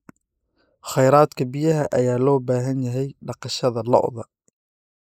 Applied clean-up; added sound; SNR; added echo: neural mask model Resemble Enhance denoiser.